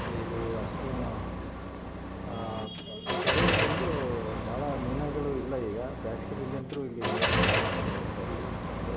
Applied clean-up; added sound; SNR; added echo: none; Car; -5 dB; none.